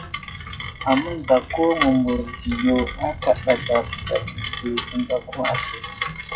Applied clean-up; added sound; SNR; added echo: classical method WPE with log-MMSE.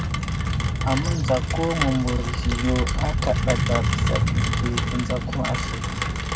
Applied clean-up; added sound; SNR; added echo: none; Rain; -4 dB; reverberation time 0.3 s.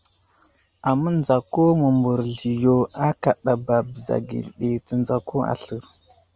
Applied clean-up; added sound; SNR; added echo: none; none; none; none.